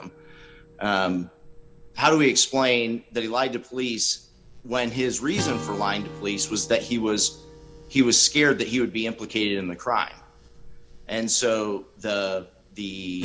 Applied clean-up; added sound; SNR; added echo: none; Acoustic guitar / Strum; 17 dB; none.